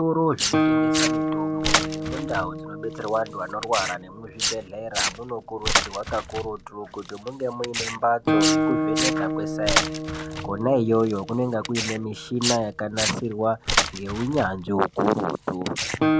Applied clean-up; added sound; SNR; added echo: none; Tearing + Guitar; -1 dB; none.